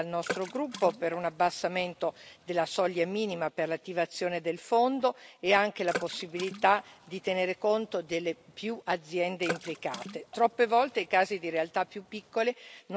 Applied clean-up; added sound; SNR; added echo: none; Water / Splash, splatter; 14 dB; none.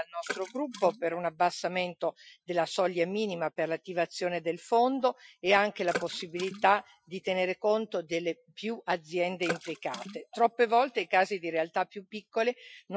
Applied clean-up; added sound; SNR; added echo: classical method Wiener filter.